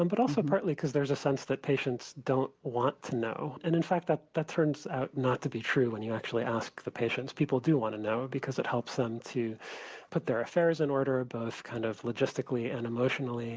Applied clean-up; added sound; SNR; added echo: none; none; none; none.